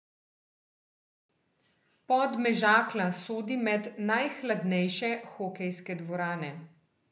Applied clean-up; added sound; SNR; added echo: none; none; none; none.